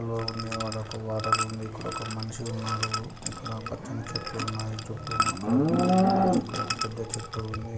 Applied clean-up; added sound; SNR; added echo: none; Liquid + Livestock, farm animals, working animals; -5 dB; none.